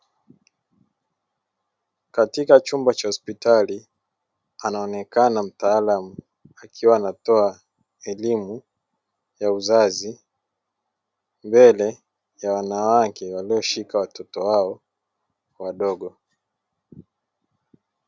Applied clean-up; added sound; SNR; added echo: none; none; none; none.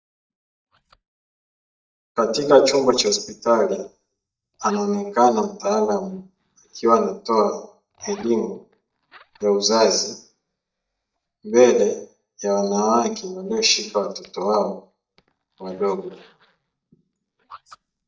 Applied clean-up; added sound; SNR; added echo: neural mask model DeepFilterNet 3.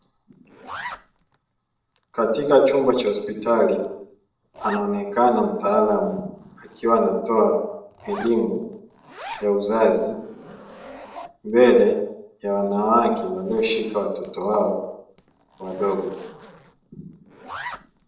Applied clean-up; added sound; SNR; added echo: neural separator model SepFormer DNS4.